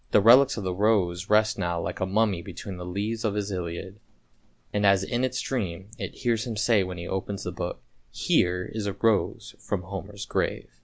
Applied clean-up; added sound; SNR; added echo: none; none; none; none.